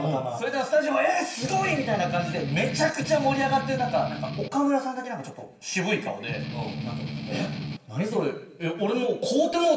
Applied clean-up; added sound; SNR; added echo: none; Strum; 6 dB; reverberation time 0.9 s.